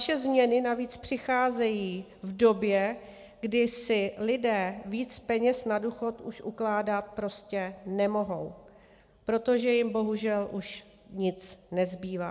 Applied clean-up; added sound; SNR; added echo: none; none; none; none.